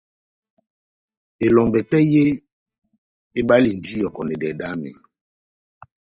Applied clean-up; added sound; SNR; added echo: neural mask model DeepFilterNet 3.